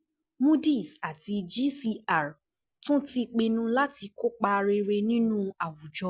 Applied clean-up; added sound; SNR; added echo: none; none; none; none.